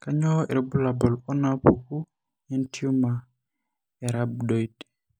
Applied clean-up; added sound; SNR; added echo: none; none; none; none.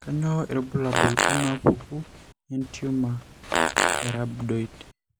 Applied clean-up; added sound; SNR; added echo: none; Fart; 1 dB; none.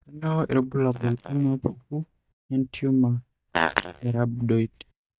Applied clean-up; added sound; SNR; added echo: neural mask model DeepFilterNet 3.